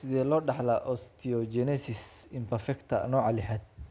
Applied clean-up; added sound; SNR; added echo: none; none; none; none.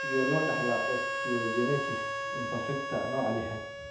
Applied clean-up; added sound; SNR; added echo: none; Harmonica; 1 dB; reverberation time 0.8 s.